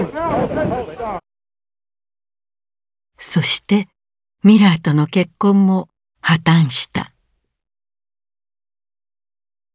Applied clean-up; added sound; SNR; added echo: none; none; none; none.